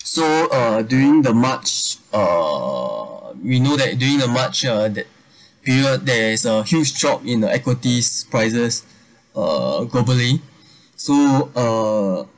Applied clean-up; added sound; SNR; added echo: none; none; none; none.